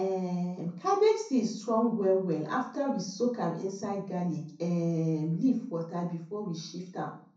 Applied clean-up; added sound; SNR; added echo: none; none; none; reverberation time 0.5 s.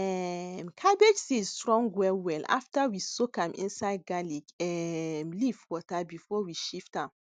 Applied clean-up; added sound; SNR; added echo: none; none; none; none.